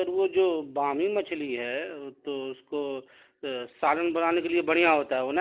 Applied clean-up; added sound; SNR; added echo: none; none; none; none.